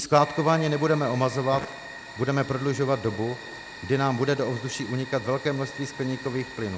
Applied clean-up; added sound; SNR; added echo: none; Fire; 14 dB; none.